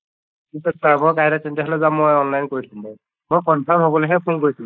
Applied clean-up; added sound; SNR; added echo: neural mask model Resemble Enhance denoiser.